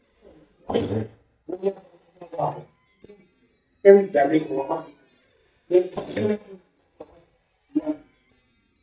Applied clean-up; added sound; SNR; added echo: neural mask model DeepFilterNet 3.